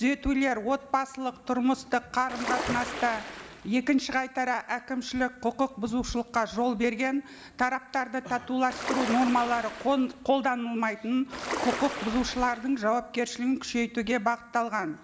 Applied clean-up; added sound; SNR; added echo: none; Ocean; 7 dB; none.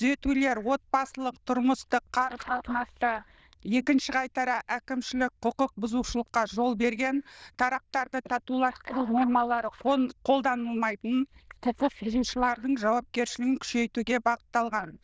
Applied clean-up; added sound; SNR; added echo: neural diffusion model UNIVERSE++.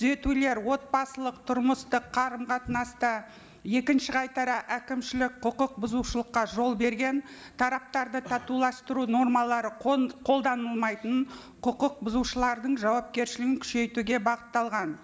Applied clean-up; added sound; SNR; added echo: none; none; none; none.